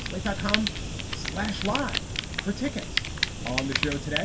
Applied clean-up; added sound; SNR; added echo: none; Fire; -1 dB; reverberation time 0.2 s.